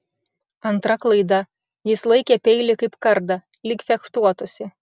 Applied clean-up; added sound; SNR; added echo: none; none; none; none.